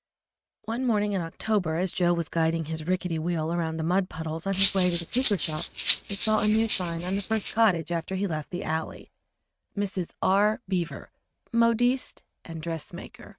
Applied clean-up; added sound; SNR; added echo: neural mask model RNNoise.